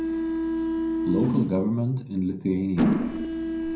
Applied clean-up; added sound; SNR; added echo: none; Mechanisms; -1 dB; reverberation time 0.3 s.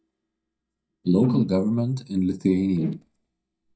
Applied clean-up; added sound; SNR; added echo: neural mask model DeepFilterNet 3.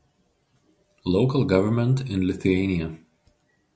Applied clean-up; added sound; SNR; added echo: none; none; none; none.